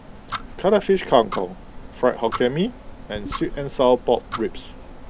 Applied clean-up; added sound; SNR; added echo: none; Tick-tock; 12 dB; none.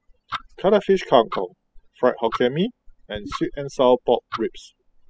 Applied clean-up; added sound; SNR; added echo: classical method spectral subtraction.